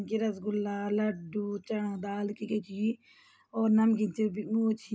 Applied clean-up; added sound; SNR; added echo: none; none; none; none.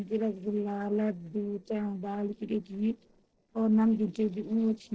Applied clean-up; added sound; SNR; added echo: neural separator model SepFormer DNS4.